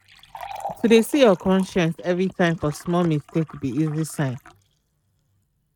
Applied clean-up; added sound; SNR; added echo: neural mask model RNNoise.